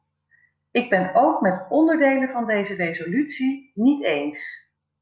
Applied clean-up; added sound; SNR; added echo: none; none; none; none.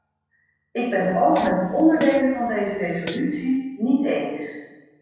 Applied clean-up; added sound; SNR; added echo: none; Fart; 13 dB; reverberation time 1.1 s.